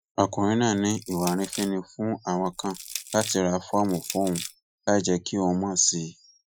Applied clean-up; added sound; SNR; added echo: classical method Wiener filter.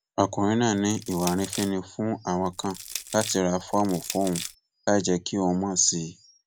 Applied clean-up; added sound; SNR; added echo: none; Crushing; 11 dB; none.